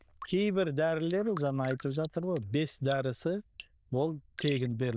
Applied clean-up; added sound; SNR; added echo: neural diffusion model UNIVERSE++.